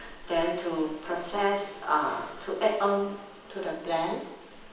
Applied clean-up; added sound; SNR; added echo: none; Meow / Purr; 20 dB; reverberation time 0.9 s.